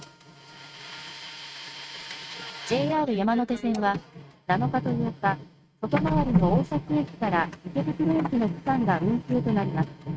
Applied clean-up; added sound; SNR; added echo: neural mask model RNNoise.